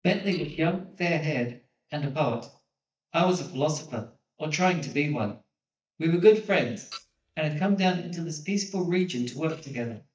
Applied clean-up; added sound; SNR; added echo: neural mask model DeepFilterNet 3.